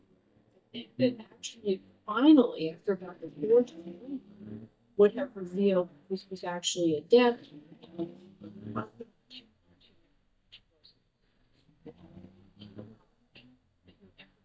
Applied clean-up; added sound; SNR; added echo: neural mask model DeepFilterNet 3.